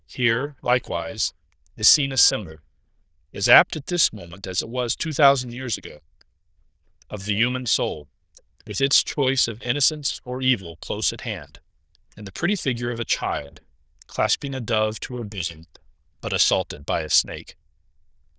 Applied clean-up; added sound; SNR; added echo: neural diffusion model UNIVERSE++.